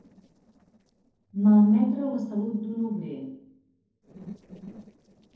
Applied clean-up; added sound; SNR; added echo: neural separator model SepFormer DNS4.